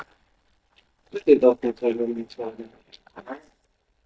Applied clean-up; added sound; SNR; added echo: neural mask model DeepFilterNet 3.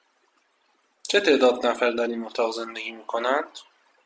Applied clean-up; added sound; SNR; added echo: none; none; none; none.